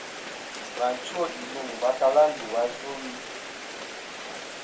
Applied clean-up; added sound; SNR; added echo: none; Rain; 9 dB; reverberation time 0.2 s.